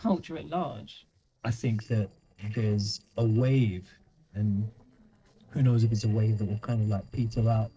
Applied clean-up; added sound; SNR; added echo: neural separator model SepFormer DNS4.